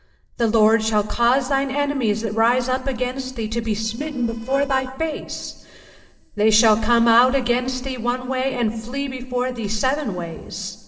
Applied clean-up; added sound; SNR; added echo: neural separator model SepFormer DNS4.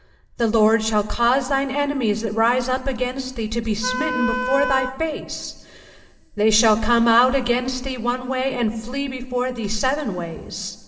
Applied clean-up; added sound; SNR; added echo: none; Wind instrument, woodwind instrument; 4 dB; reverberation time 2.7 s.